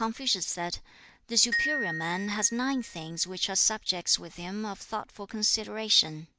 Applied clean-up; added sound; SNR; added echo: none; Glockenspiel; 6 dB; none.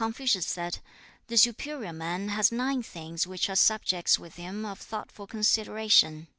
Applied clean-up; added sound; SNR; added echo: none; none; none; none.